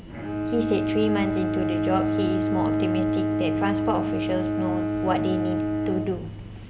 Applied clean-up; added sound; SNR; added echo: none; Bowed string instrument; -3 dB; none.